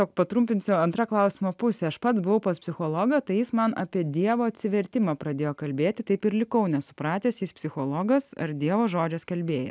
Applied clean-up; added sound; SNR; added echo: none; none; none; none.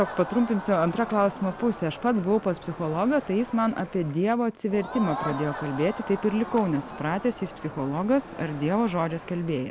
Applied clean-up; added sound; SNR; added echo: none; Crowd; 12 dB; none.